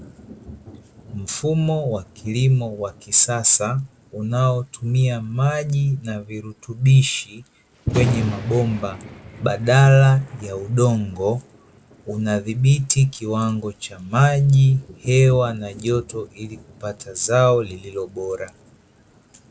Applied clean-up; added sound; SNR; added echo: none; Thunder; 17 dB; none.